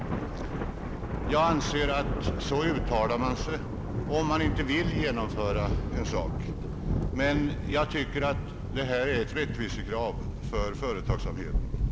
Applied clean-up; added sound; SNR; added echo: none; Thunder; 0 dB; none.